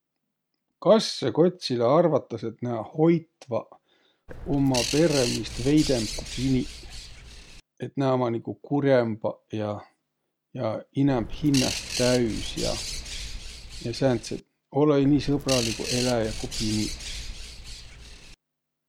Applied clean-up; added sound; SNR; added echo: none; Bird; 8 dB; none.